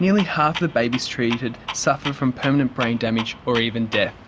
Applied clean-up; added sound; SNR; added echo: none; Clock; 13 dB; none.